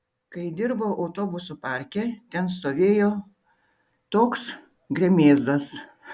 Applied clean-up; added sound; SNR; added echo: none; none; none; none.